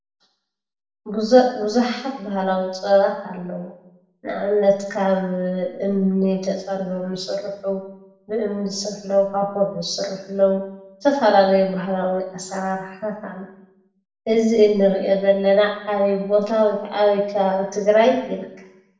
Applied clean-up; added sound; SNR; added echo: none; none; none; reverberation time 0.8 s.